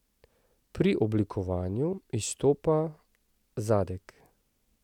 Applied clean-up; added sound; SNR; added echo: none; none; none; none.